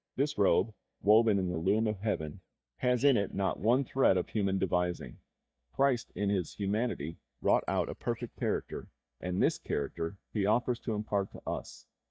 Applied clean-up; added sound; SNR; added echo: neural mask model DeepFilterNet 3.